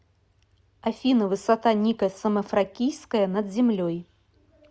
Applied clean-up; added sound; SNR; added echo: none; none; none; none.